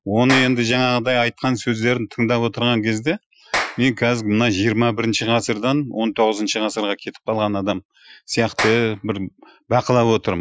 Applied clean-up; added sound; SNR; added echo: classical method Wiener filter.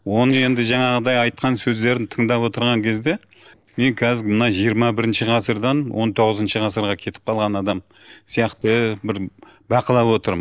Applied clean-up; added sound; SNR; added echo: neural separator model SepFormer DNS4.